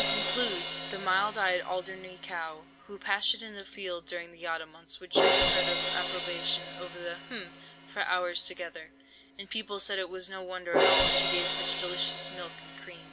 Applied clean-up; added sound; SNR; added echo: none; Crash cymbal; -1 dB; none.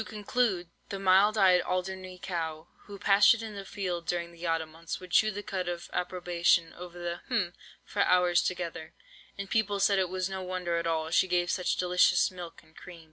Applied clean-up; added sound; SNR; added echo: none; none; none; none.